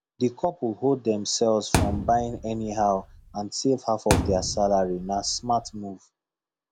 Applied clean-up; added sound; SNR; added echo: none; Thump, thud; 4 dB; none.